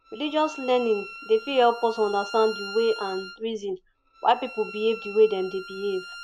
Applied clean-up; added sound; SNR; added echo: none; Bowed string instrument; 15 dB; none.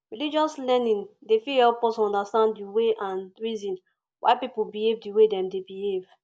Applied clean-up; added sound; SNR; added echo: none; none; none; none.